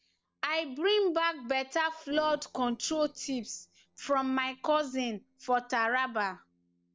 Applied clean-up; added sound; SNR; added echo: neural separator model SepFormer DNS4.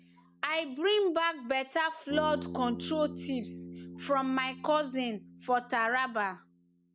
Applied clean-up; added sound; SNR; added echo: none; Bass guitar; 14 dB; none.